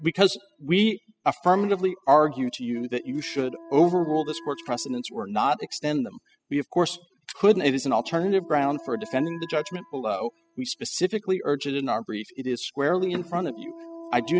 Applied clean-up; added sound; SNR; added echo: classical method spectral subtraction.